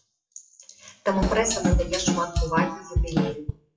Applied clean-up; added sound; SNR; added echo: classical method WPE with log-MMSE.